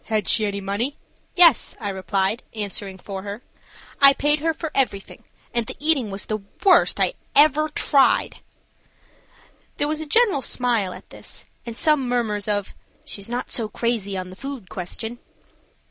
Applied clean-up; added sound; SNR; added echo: none; none; none; none.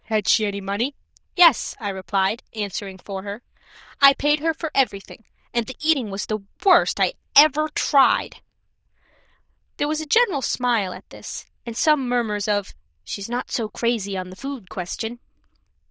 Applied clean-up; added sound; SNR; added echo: neural diffusion model UNIVERSE++.